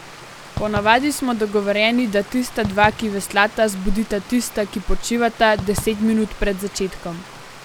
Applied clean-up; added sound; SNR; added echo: none; Stream + Fireworks; 15 dB; none.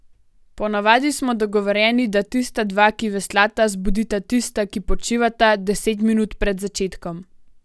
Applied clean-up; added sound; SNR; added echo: none; none; none; none.